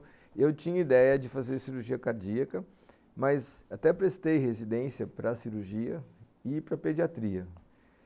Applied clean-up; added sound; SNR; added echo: none; none; none; none.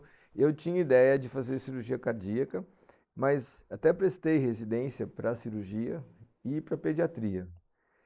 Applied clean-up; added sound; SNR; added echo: neural mask model Resemble Enhance denoiser.